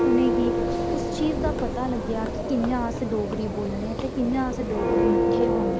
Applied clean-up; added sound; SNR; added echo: none; Church bell; -3 dB; none.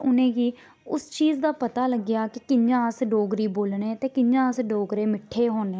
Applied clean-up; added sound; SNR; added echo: none; none; none; none.